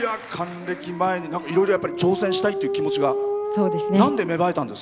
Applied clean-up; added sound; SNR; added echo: none; Dog; 5 dB; none.